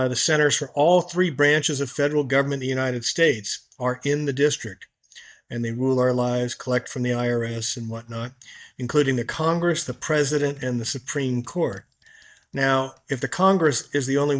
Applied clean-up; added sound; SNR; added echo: neural mask model DeepFilterNet 3.